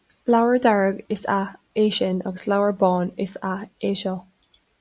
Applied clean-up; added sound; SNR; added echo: none; none; none; none.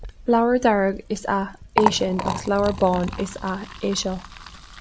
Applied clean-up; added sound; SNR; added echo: none; Liquid; 8 dB; none.